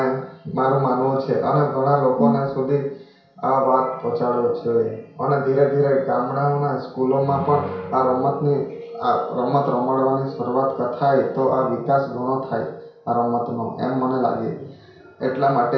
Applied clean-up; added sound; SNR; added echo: none; Brass instrument; 3 dB; reverberation time 0.6 s.